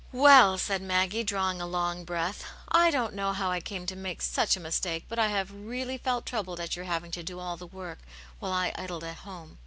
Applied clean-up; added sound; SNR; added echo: none; none; none; none.